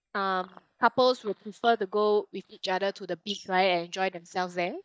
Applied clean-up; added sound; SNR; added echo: neural mask model DeepFilterNet 3.